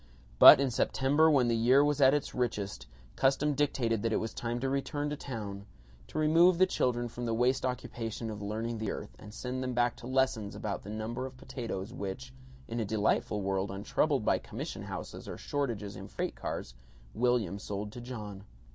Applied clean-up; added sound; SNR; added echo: none; none; none; none.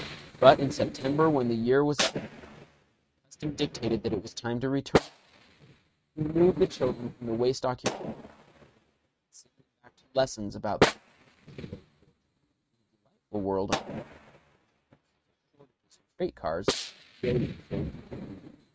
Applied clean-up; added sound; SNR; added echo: neural mask model RNNoise.